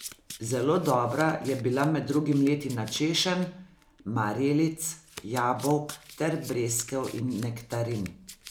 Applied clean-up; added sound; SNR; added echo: none; Domestic sounds, home sounds; 20 dB; none.